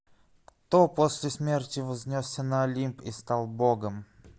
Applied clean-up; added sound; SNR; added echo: none; none; none; none.